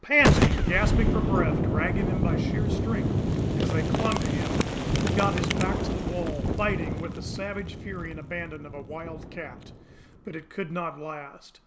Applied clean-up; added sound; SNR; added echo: none; Boom; -5 dB; none.